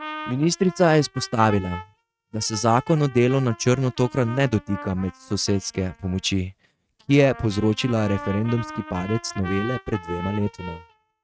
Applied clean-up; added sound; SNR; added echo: neural mask model RNNoise.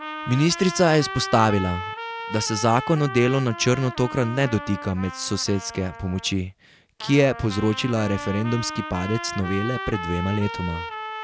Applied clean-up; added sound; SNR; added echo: none; Trumpet; 10 dB; none.